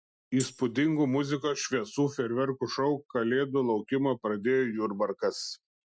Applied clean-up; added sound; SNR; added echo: classical method Wiener filter.